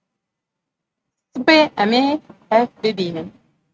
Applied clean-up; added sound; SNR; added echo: neural mask model RNNoise.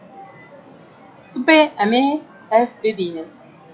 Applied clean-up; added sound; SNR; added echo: classical method log-MMSE.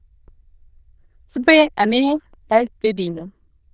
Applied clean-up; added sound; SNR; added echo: neural diffusion model UNIVERSE++.